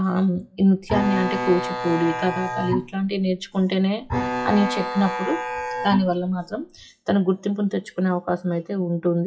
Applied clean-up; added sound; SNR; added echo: classical method WPE with log-MMSE.